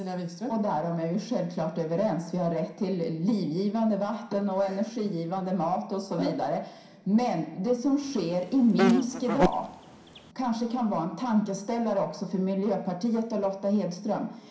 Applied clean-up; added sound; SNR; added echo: none; Insect; 3 dB; reverberation time 0.5 s.